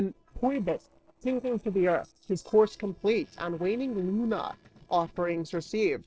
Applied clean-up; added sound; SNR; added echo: neural separator model SepFormer DNS4.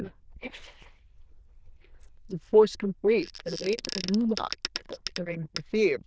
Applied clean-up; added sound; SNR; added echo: neural diffusion model UNIVERSE++.